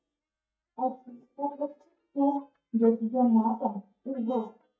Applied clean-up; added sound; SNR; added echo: neural mask model DeepFilterNet 3.